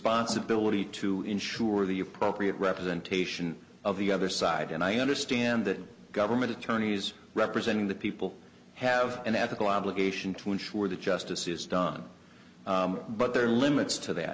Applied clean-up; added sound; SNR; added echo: none; none; none; none.